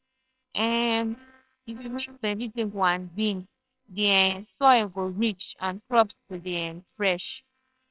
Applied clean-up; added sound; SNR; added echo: neural separator model SepFormer WHAMR!.